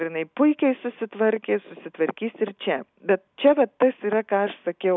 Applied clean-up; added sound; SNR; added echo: none; none; none; none.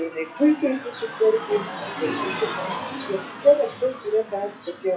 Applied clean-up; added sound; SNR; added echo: classical method WPE with log-MMSE.